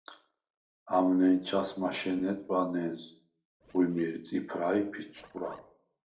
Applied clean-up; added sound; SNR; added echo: neural separator model SepFormer DNS4.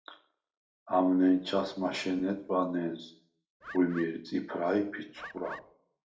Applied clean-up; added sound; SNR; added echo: none; Bird; 15 dB; reverberation time 0.4 s.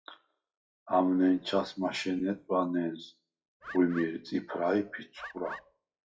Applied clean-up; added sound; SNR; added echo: classical method WPE with log-MMSE.